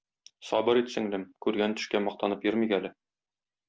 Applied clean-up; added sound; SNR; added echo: none; none; none; none.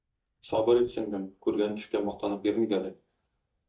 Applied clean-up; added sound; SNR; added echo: neural mask model DeepFilterNet 3.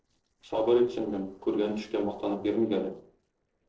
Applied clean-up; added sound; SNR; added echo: neural separator model SepFormer DNS4.